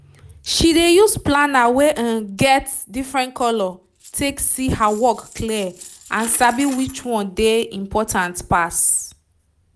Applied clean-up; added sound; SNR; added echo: none; Coin (dropping); 19 dB; none.